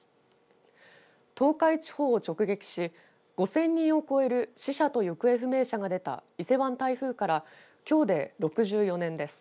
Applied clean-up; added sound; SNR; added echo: none; none; none; none.